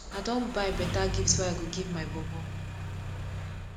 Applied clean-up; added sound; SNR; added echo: none; Engine starting; 1 dB; none.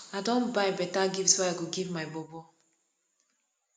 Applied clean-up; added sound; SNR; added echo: none; none; none; none.